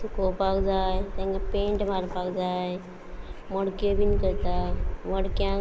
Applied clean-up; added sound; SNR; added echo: none; Dog; 0 dB; none.